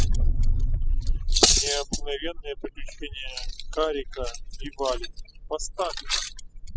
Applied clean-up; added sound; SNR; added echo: classical method spectral subtraction.